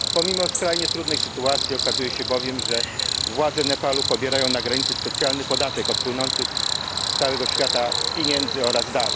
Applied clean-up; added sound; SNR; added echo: none; Cricket; -1 dB; none.